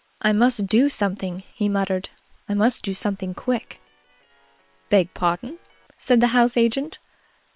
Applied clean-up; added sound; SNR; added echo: neural separator model SepFormer WHAM!.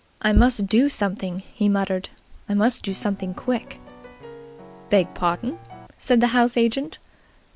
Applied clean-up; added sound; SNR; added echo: none; Piano; 19 dB; none.